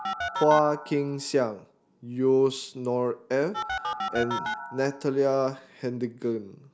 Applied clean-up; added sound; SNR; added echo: none; Telephone; 9 dB; none.